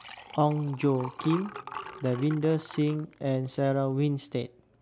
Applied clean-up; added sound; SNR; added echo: none; Liquid; 16 dB; none.